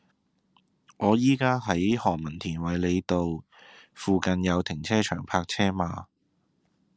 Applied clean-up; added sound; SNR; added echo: none; none; none; none.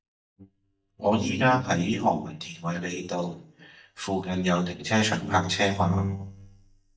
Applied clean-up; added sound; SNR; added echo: neural mask model DeepFilterNet 3.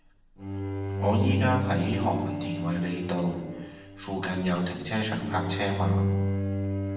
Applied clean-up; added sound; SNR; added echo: none; Bowed string instrument; 0 dB; reverberation time 1.0 s.